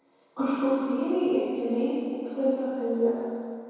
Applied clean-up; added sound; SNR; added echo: none; none; none; reverberation time 2.2 s.